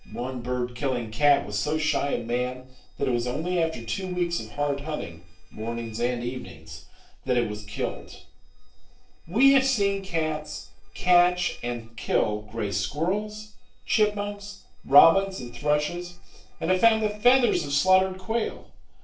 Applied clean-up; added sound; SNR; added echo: neural separator model SepFormer DNS4.